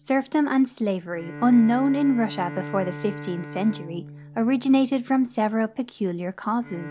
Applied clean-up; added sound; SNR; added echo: none; Bowed string instrument; 15 dB; none.